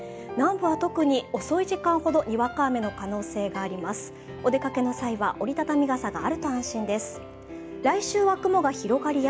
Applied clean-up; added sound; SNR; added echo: none; none; none; none.